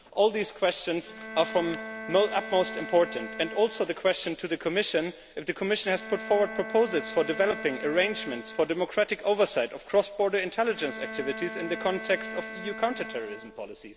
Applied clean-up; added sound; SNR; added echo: none; Bowed string instrument; 13 dB; none.